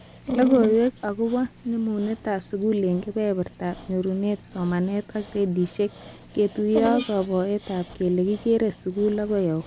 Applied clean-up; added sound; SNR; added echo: none; Screech + Dog; 11 dB; none.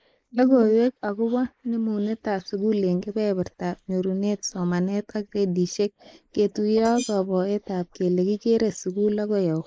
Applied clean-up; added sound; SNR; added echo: neural mask model Resemble Enhance denoiser.